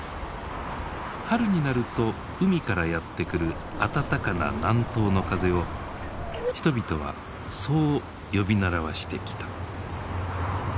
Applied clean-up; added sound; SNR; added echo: none; Bird; 8 dB; none.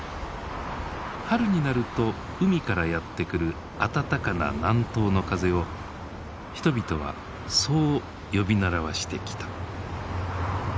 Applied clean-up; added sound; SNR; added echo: none; none; none; none.